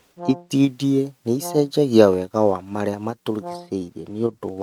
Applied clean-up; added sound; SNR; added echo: neural mask model RNNoise.